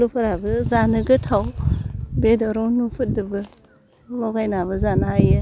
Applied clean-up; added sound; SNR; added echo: none; none; none; none.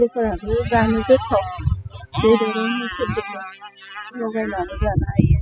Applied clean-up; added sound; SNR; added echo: classical method spectral subtraction.